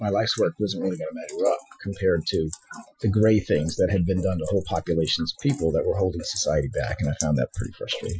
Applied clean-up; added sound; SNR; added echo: classical method Wiener filter.